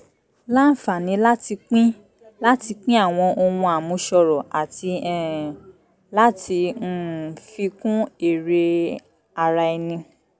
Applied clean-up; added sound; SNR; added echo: none; none; none; none.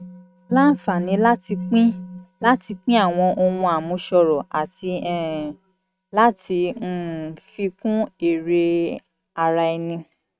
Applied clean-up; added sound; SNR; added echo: neural mask model RNNoise.